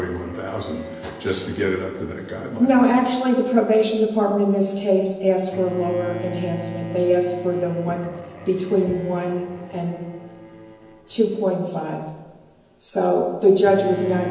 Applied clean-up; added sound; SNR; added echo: none; Bowed string instrument; 16 dB; reverberation time 1.0 s.